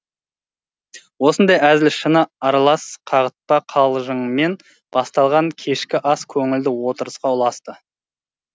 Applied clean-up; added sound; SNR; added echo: none; none; none; none.